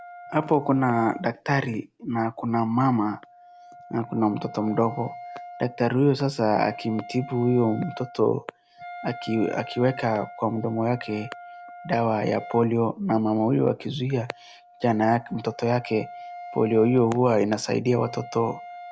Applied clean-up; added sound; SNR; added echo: none; Wind instrument, woodwind instrument; 17 dB; none.